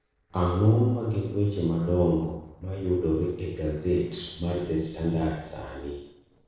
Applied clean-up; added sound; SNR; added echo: neural separator model SepFormer DNS4.